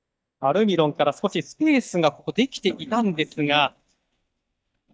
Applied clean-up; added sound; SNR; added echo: neural mask model DeepFilterNet 3.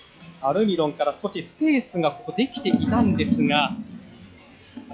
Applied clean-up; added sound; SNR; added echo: classical method log-MMSE.